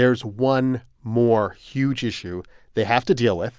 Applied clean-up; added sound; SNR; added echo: none; none; none; none.